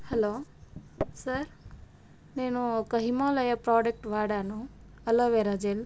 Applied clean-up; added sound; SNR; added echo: none; Microwave oven; 16 dB; none.